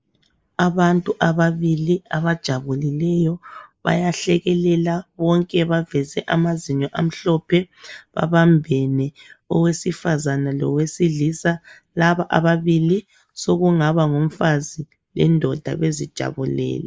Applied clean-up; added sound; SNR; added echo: neural mask model Resemble Enhance denoiser.